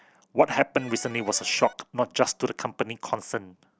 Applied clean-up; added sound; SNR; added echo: none; Electric guitar; 18 dB; none.